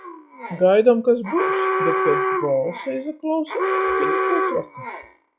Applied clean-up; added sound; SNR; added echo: classical method log-MMSE.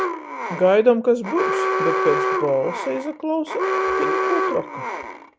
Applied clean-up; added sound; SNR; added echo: none; Alarm; 1 dB; none.